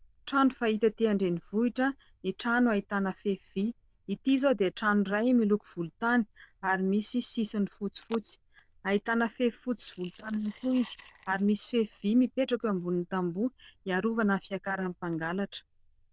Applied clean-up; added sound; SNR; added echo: neural diffusion model UNIVERSE++.